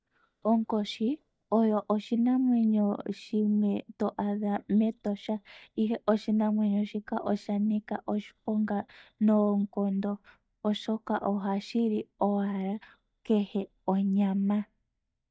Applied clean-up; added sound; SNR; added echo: neural mask model DeepFilterNet 3.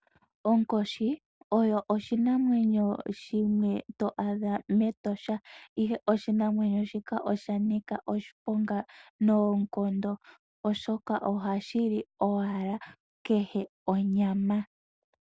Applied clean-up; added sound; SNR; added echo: none; none; none; none.